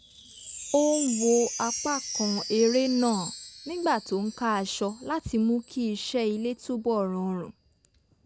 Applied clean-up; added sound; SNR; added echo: none; Wind chime; 10 dB; none.